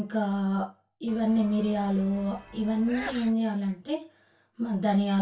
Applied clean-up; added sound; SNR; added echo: none; Sneeze / Church bell; 16 dB; reverberation time 0.2 s.